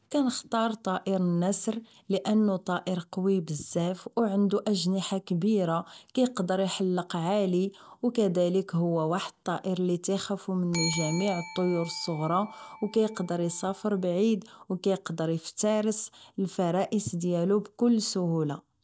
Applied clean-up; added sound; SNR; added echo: none; Bell; 12 dB; none.